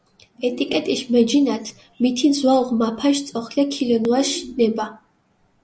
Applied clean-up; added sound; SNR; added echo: none; none; none; none.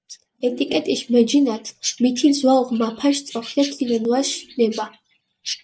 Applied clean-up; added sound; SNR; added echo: neural mask model DeepFilterNet 3.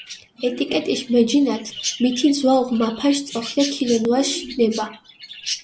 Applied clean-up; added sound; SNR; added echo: none; Chirp, tweet; 14 dB; none.